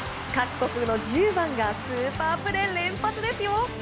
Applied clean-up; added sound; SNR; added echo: none; none; none; none.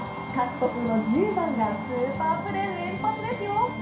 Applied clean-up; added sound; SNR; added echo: none; Wind instrument, woodwind instrument; 16 dB; reverberation time 0.5 s.